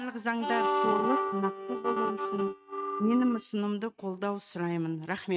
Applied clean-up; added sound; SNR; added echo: neural mask model RNNoise.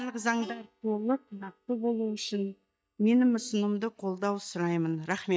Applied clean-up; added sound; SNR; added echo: neural mask model DeepFilterNet 3.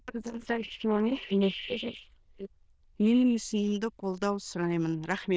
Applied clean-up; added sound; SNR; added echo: neural diffusion model UNIVERSE++.